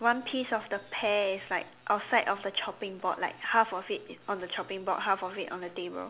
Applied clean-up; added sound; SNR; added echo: none; none; none; none.